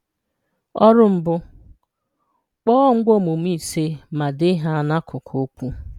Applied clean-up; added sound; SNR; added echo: none; none; none; none.